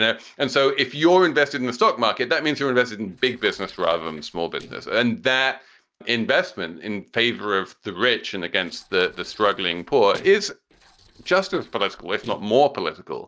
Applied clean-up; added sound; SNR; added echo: neural separator model SepFormer DNS4.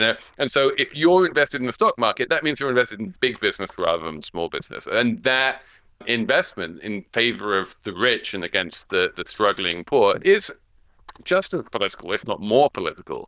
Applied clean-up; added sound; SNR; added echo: neural diffusion model UNIVERSE++.